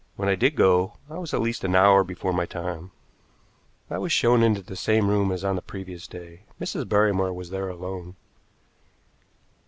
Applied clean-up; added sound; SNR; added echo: none; none; none; none.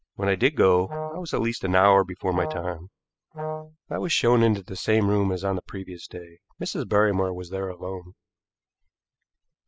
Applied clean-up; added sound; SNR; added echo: classical method spectral subtraction.